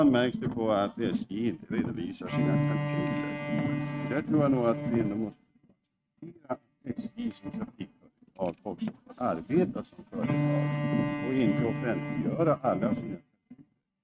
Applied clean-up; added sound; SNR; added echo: neural mask model RNNoise.